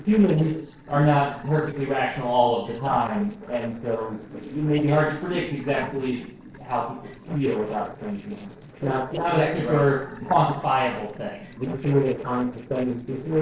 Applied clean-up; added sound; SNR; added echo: neural separator model SepFormer DNS4.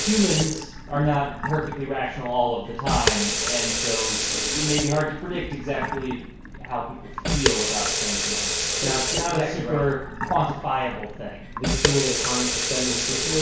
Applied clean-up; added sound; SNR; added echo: none; Sink (filling or washing) / Water tap, faucet; 0 dB; reverberation time 0.6 s.